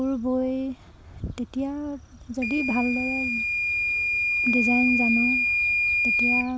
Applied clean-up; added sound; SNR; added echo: none; Microwave oven / Alarm; -2 dB; none.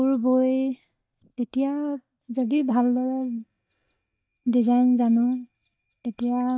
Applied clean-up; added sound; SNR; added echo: neural mask model DeepFilterNet 3.